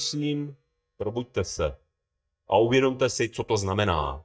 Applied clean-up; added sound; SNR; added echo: neural mask model DeepFilterNet 3.